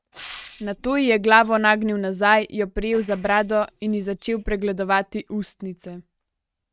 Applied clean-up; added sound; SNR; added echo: neural mask model RNNoise.